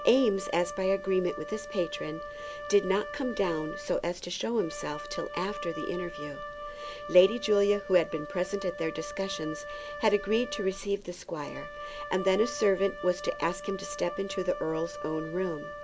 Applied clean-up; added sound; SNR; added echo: none; Wind instrument, woodwind instrument; 10 dB; none.